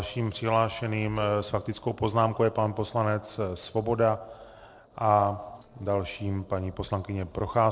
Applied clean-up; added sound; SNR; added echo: neural separator model SepFormer DNS4.